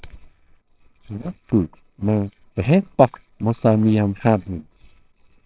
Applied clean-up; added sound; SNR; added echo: neural separator model SepFormer WHAMR!.